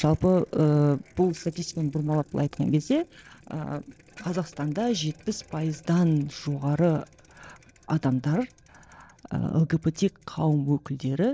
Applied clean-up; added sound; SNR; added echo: neural separator model SepFormer DNS4.